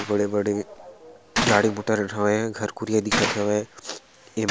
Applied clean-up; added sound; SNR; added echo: none; Gunshot, gunfire; 6 dB; none.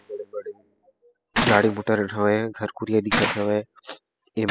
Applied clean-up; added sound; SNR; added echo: classical method spectral subtraction.